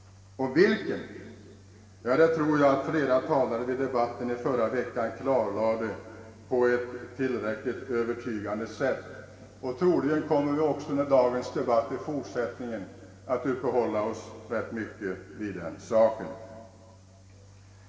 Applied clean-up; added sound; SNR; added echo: none; none; none; reverberation time 2.2 s.